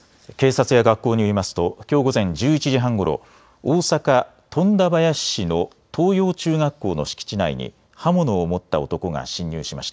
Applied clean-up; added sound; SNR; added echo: none; none; none; none.